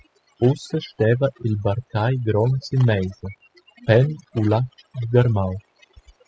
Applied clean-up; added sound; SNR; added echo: classical method spectral subtraction.